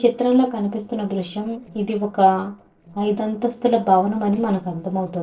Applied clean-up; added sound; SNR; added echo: neural separator model SepFormer DNS4.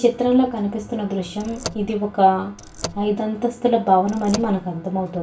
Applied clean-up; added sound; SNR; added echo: none; Car; 12 dB; reverberation time 0.3 s.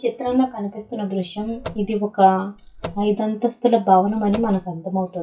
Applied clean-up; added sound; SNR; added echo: classical method WPE with log-MMSE.